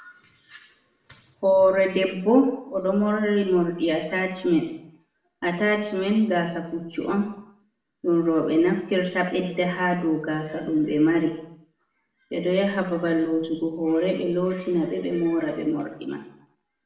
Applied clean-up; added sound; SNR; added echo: none; none; none; reverberation time 0.7 s.